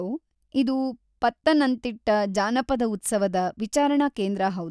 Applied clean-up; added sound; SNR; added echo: none; none; none; none.